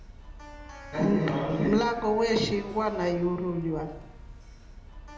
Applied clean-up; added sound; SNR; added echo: none; Keyboard (musical); 16 dB; reverberation time 0.7 s.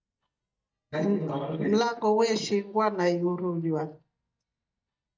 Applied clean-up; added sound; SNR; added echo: neural mask model DeepFilterNet 3.